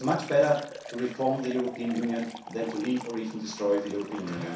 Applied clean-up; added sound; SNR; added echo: none; Liquid; 15 dB; reverberation time 0.6 s.